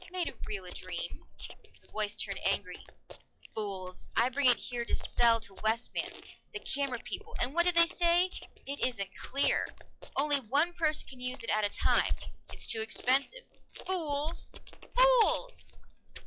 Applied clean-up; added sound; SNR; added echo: classical method log-MMSE.